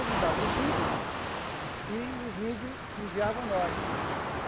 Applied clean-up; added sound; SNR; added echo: none; Waves, surf; -3 dB; none.